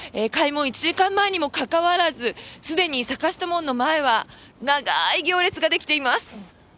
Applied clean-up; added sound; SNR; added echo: none; none; none; none.